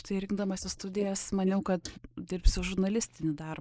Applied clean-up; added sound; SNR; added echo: neural mask model Resemble Enhance denoiser.